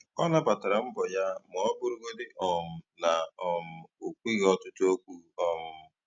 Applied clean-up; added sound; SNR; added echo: none; none; none; none.